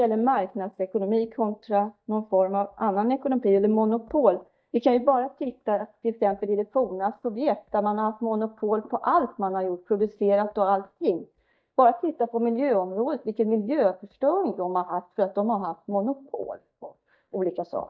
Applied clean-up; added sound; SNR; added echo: neural mask model DeepFilterNet 3.